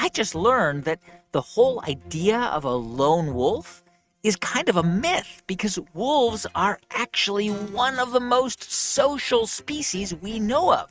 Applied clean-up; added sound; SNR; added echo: neural mask model RNNoise.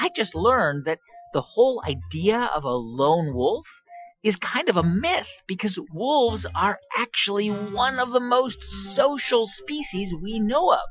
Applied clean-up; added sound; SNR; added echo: classical method Wiener filter.